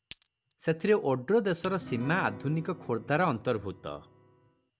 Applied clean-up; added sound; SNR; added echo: none; Glass + Piano; 17 dB; none.